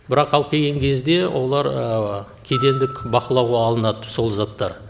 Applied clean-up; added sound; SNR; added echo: none; Glockenspiel; 17 dB; none.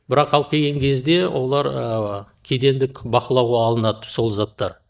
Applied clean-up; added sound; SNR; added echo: neural mask model DeepFilterNet 3.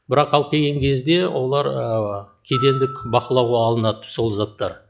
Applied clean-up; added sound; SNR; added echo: classical method log-MMSE.